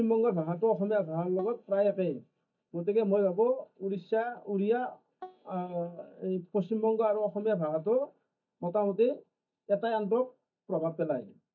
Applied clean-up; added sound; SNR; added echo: neural mask model DeepFilterNet 3.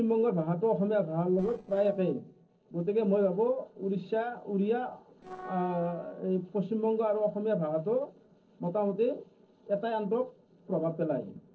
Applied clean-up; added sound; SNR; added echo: neural separator model SepFormer DNS4.